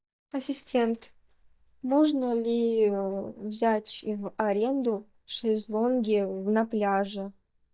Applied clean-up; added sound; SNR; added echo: neural mask model DeepFilterNet 3.